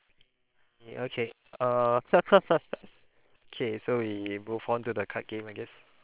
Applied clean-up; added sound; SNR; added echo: neural separator model SepFormer WHAM!.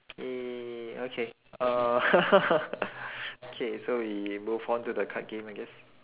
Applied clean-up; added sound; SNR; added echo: none; none; none; none.